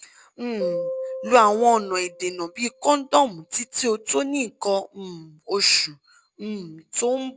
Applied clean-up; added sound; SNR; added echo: none; Piano; 11 dB; none.